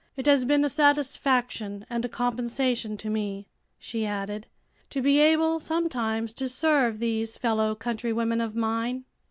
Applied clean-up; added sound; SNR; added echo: none; none; none; none.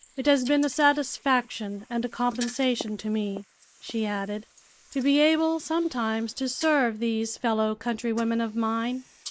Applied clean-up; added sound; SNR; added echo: neural mask model Resemble Enhance denoiser.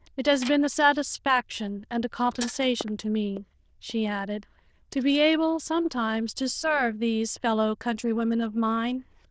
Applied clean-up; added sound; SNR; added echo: neural diffusion model UNIVERSE++.